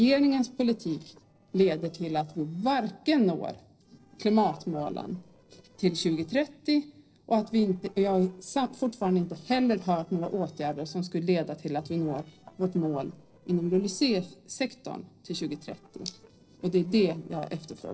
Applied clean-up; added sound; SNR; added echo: neural separator model SepFormer DNS4.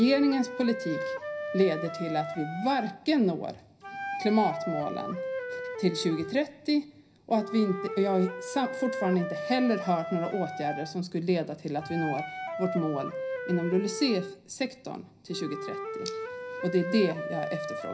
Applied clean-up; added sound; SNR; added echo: none; Wind instrument, woodwind instrument; 7 dB; reverberation time 0.4 s.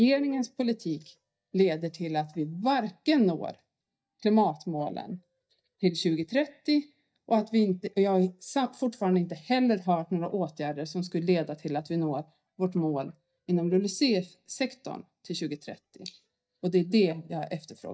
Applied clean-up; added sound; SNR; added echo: neural mask model DeepFilterNet 3.